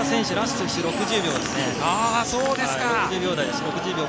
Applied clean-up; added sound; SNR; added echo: none; Crushing + Chime; 15 dB; none.